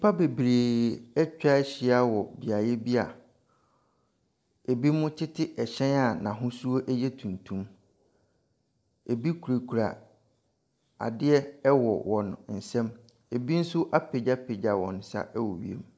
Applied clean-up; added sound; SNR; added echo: none; none; none; none.